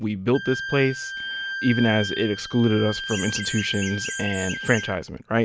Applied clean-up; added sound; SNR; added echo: none; Wind instrument, woodwind instrument + Chirp, tweet; 8 dB; none.